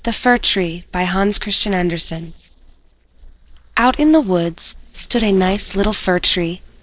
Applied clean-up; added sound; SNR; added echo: neural separator model SepFormer DNS4.